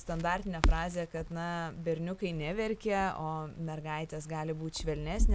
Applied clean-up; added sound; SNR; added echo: none; Crackle; -2 dB; none.